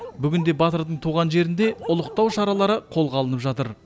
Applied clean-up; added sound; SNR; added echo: none; Bark; 19 dB; none.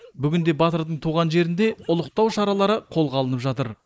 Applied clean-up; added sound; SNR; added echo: neural mask model Resemble Enhance denoiser.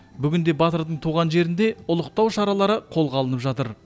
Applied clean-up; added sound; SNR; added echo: none; none; none; none.